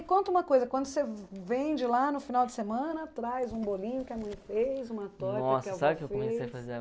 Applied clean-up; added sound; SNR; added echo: none; none; none; none.